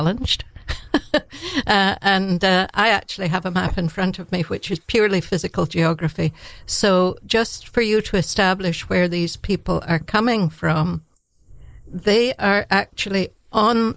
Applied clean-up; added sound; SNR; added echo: neural mask model Resemble Enhance denoiser.